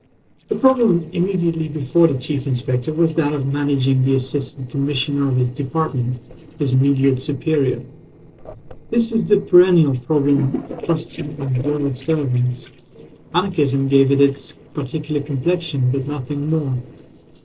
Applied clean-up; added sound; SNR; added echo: neural separator model SepFormer DNS4.